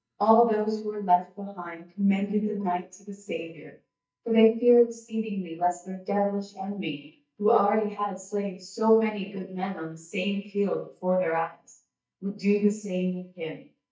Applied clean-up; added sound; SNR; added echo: neural mask model DeepFilterNet 3.